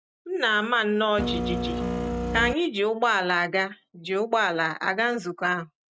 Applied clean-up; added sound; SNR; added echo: none; Printer; 2 dB; none.